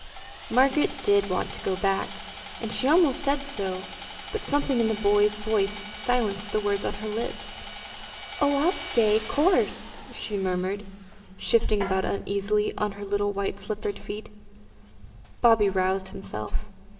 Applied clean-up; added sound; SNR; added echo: none; Sawing; 14 dB; reverberation time 2.2 s.